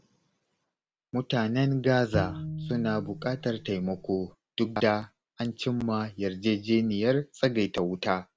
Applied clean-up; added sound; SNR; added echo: none; Bowed string instrument; 8 dB; none.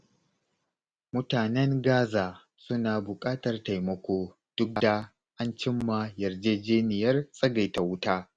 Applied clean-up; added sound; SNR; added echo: none; none; none; none.